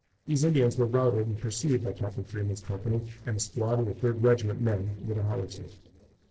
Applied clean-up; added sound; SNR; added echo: neural separator model SepFormer DNS4.